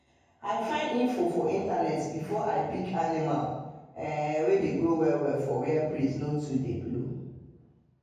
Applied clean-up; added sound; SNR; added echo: none; none; none; reverberation time 1.3 s.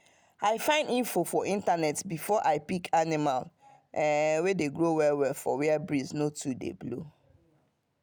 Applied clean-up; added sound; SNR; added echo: none; none; none; none.